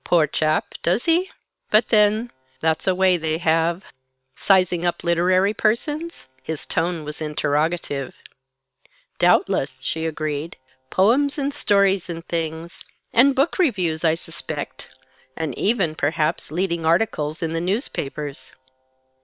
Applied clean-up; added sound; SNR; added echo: neural separator model SepFormer WHAM!.